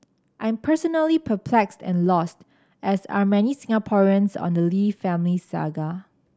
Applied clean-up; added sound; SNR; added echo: none; none; none; none.